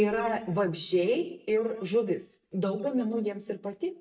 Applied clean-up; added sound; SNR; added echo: neural mask model DeepFilterNet 3.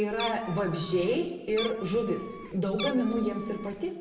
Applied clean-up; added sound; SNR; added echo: none; Meow; 12 dB; reverberation time 1.0 s.